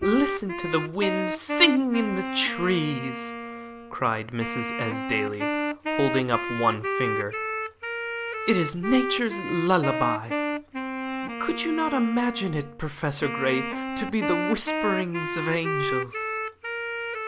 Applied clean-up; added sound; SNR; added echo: none; Wind instrument, woodwind instrument; 3 dB; none.